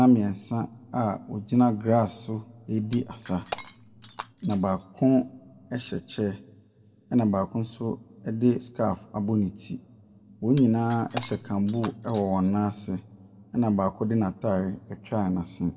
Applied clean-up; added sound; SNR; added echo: none; Shatter; 16 dB; reverberation time 2.1 s.